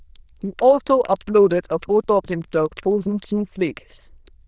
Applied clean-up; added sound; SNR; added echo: neural diffusion model UNIVERSE++.